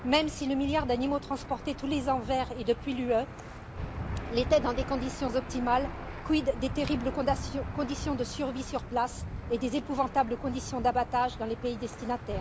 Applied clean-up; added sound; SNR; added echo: none; Engine / Aircraft; 8 dB; none.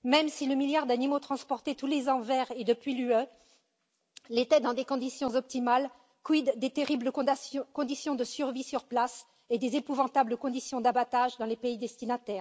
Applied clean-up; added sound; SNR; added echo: none; none; none; none.